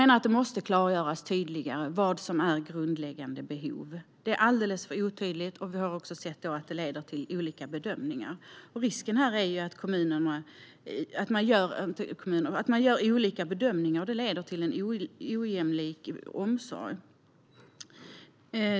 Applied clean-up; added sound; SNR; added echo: none; none; none; none.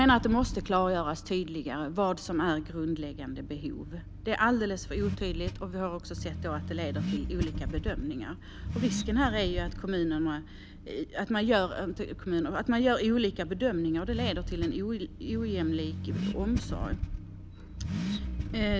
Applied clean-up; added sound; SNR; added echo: none; Accelerating, revving, vroom / Car; 6 dB; none.